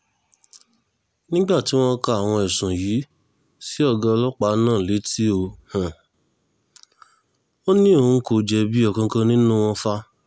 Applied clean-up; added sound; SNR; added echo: none; none; none; none.